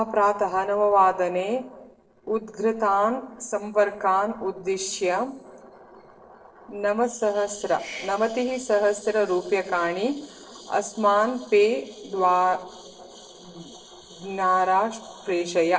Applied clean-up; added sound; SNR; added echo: neural separator model SepFormer DNS4.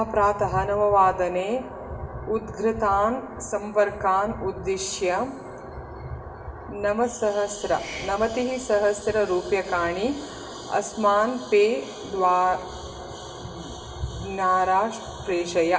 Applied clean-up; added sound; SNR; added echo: none; Hiss; 20 dB; reverberation time 1.4 s.